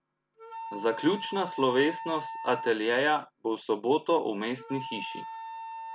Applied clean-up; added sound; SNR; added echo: none; Wind instrument, woodwind instrument; 12 dB; none.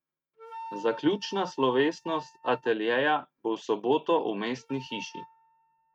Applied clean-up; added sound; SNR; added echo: neural mask model RNNoise.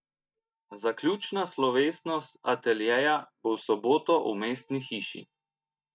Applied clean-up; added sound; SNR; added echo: neural mask model DeepFilterNet 3.